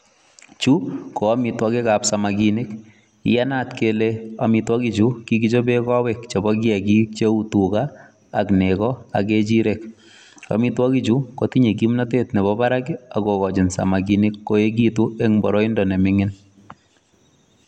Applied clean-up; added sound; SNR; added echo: none; none; none; none.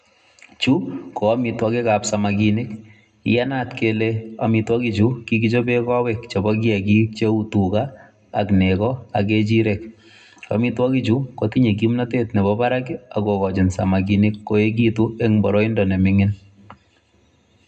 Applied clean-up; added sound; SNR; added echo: none; none; none; reverberation time 0.2 s.